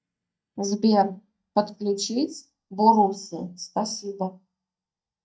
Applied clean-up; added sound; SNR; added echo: neural mask model DeepFilterNet 3.